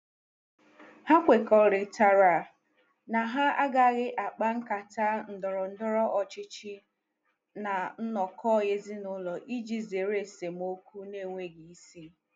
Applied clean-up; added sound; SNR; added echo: none; none; none; none.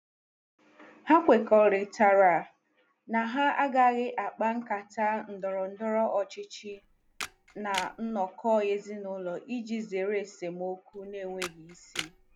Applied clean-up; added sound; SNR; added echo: none; Camera; 14 dB; none.